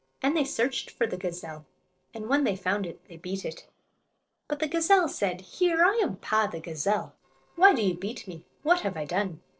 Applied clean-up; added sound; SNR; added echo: neural separator model SepFormer DNS4.